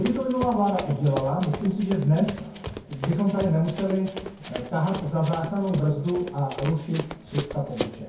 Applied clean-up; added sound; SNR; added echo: none; Run; 11 dB; reverberation time 0.6 s.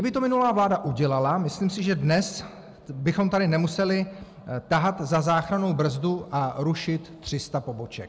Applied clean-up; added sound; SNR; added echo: none; none; none; none.